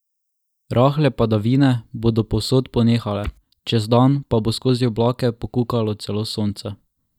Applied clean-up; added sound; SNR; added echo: neural mask model DeepFilterNet 3.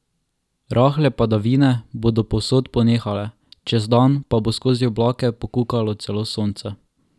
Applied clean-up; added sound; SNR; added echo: none; none; none; none.